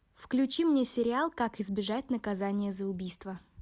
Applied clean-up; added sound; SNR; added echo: none; none; none; none.